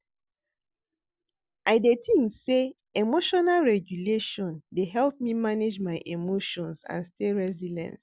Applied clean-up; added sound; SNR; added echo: none; none; none; none.